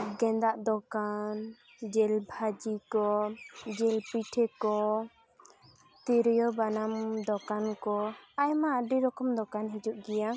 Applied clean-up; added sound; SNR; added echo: none; none; none; none.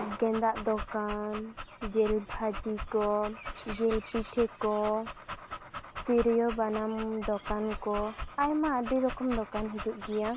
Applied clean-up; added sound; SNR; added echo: none; Dog; 10 dB; none.